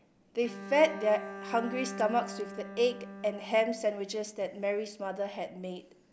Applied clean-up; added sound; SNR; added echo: none; Bowed string instrument; 13 dB; none.